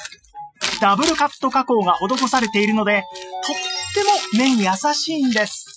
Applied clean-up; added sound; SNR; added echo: classical method Wiener filter.